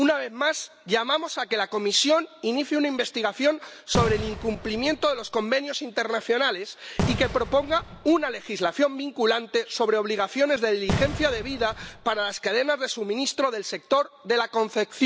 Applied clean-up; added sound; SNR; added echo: none; Fireworks; 6 dB; none.